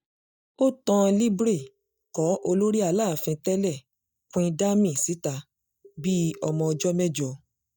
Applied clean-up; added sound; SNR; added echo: neural mask model DeepFilterNet 3.